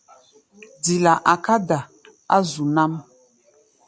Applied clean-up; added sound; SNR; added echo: none; none; none; none.